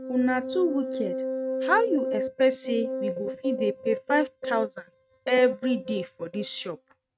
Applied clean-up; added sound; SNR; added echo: neural mask model RNNoise.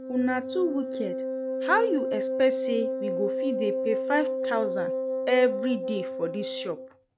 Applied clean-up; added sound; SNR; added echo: none; Wind instrument, woodwind instrument; 1 dB; none.